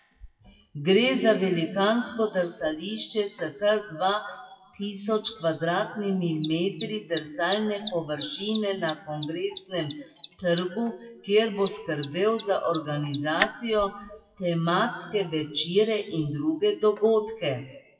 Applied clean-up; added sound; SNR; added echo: classical method WPE with log-MMSE.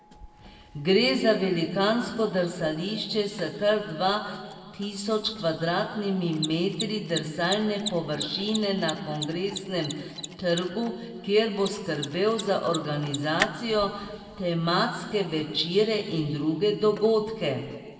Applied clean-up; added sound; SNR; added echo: none; Mechanisms; 15 dB; reverberation time 1.9 s.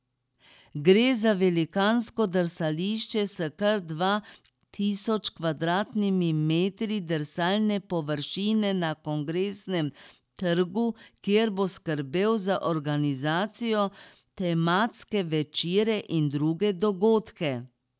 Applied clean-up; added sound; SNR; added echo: none; none; none; none.